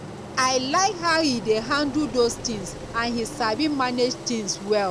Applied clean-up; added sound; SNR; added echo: none; Engine; 12 dB; none.